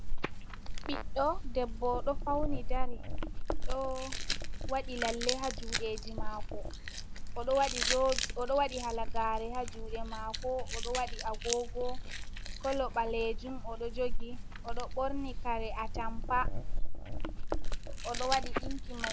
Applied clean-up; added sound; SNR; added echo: none; Chewing, mastication; -4 dB; none.